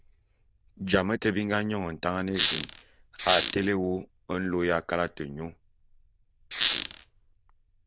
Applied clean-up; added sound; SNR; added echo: neural diffusion model UNIVERSE++.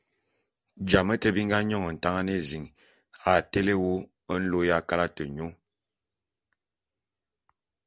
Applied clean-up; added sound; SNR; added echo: none; none; none; none.